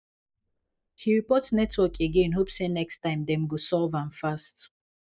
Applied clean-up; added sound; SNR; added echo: neural mask model DeepFilterNet 3.